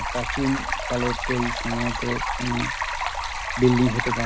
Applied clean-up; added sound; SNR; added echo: none; Stream; 2 dB; none.